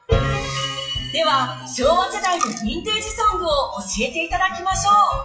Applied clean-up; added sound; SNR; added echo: classical method WPE with log-MMSE.